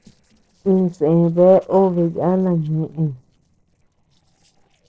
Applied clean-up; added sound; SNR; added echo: neural separator model SepFormer DNS4.